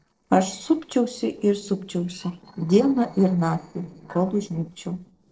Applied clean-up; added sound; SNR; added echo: neural separator model SepFormer DNS4.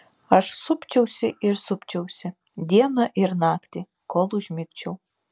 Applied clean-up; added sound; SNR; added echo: none; none; none; none.